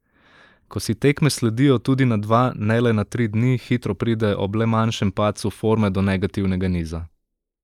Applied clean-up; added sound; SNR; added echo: neural mask model Resemble Enhance denoiser.